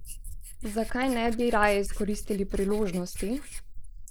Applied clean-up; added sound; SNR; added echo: neural mask model Resemble Enhance denoiser.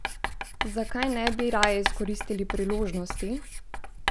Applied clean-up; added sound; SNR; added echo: none; Writing; 1 dB; none.